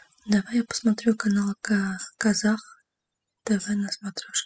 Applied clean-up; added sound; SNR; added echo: classical method spectral subtraction.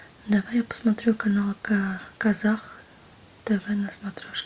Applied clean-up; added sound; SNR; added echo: none; Tambourine; 15 dB; none.